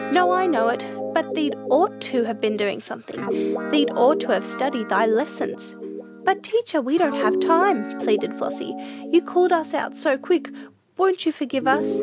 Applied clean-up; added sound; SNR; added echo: none; Guitar; 6 dB; none.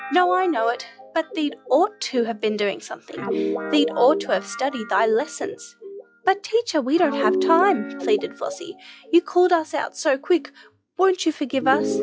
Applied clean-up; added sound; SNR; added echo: classical method log-MMSE.